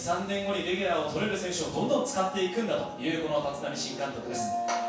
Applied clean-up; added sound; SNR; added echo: none; none; none; reverberation time 0.7 s.